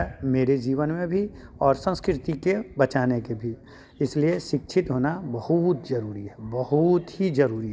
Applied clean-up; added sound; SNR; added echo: none; none; none; none.